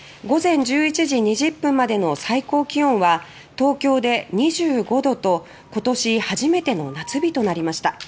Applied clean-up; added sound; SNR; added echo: none; none; none; none.